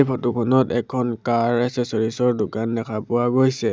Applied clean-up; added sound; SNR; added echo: none; none; none; none.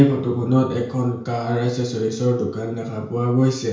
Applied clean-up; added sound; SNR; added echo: none; none; none; reverberation time 0.5 s.